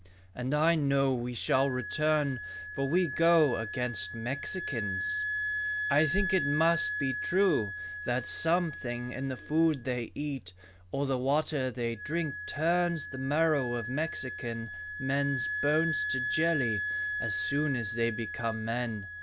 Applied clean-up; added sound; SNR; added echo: none; Wind instrument, woodwind instrument; 6 dB; none.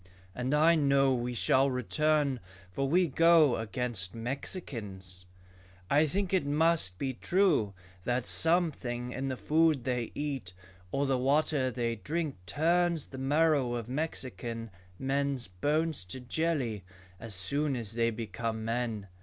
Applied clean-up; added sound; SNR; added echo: none; none; none; none.